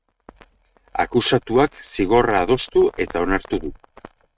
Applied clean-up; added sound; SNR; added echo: neural mask model RNNoise.